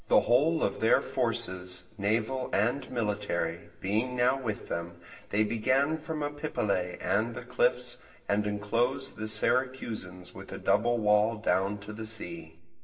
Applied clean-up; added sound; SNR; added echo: none; none; none; reverberation time 0.8 s.